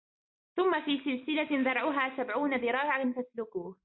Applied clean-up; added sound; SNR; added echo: none; none; none; none.